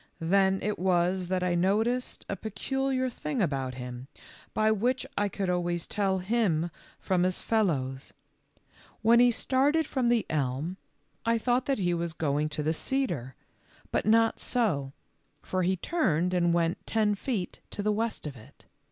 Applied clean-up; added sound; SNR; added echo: none; none; none; none.